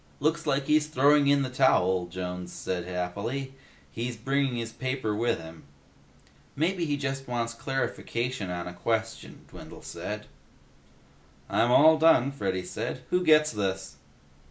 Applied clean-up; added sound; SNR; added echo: none; none; none; none.